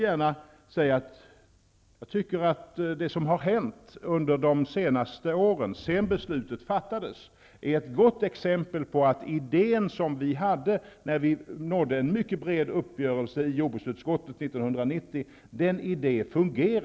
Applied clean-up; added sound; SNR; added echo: none; none; none; none.